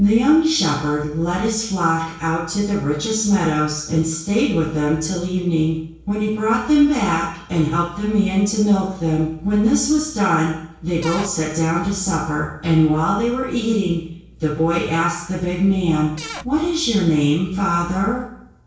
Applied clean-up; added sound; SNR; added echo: neural separator model SepFormer DNS4.